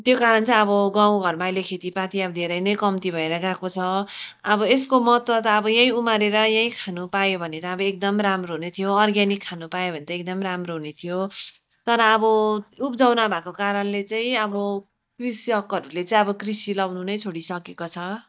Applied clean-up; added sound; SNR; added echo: neural mask model DeepFilterNet 3.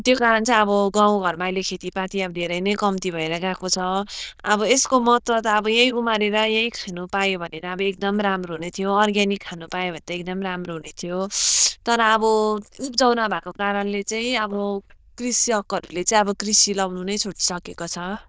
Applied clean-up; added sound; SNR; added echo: neural diffusion model UNIVERSE++.